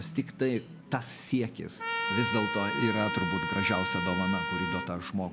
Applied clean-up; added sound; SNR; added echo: none; Trumpet; 2 dB; none.